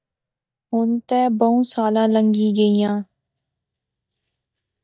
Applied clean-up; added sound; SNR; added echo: neural mask model DeepFilterNet 3.